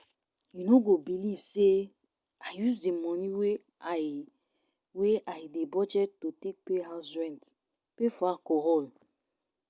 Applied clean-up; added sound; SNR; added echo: none; none; none; none.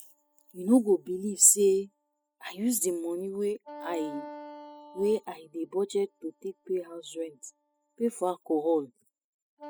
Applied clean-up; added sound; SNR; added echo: classical method spectral subtraction.